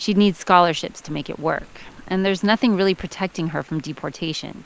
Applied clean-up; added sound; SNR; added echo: neural mask model Resemble Enhance denoiser.